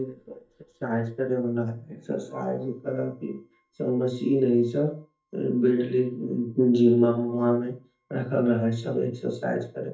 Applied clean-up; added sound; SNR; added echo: neural mask model DeepFilterNet 3.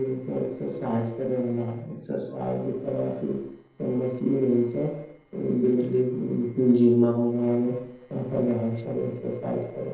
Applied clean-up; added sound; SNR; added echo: neural separator model SepFormer DNS4.